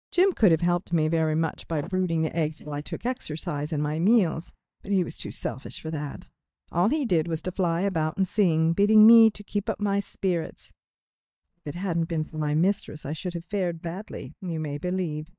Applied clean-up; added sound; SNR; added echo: neural mask model DeepFilterNet 3.